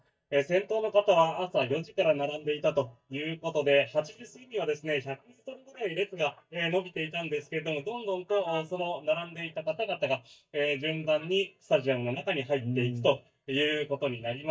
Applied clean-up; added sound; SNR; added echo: neural mask model DeepFilterNet 3.